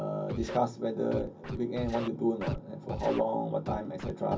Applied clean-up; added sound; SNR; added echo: none; Scratching (performance technique); 9 dB; reverberation time 0.4 s.